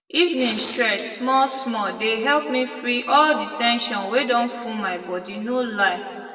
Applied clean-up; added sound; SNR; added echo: none; Tearing; 11 dB; reverberation time 1.8 s.